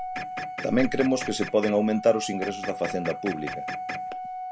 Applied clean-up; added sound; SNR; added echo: none; Organ + Printer; 7 dB; none.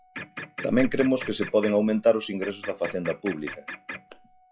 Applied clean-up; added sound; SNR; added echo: classical method log-MMSE.